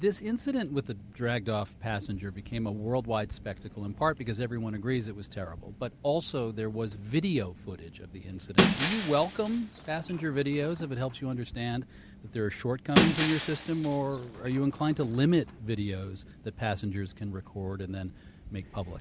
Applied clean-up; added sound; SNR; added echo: none; Shatter; 1 dB; none.